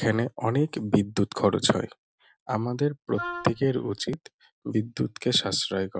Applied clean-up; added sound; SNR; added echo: none; Wind instrument, woodwind instrument; 11 dB; none.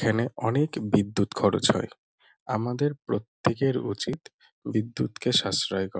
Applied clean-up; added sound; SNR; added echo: none; none; none; none.